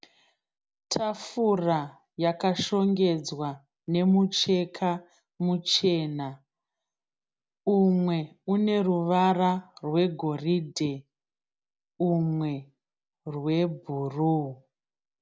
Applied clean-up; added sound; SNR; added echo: none; none; none; none.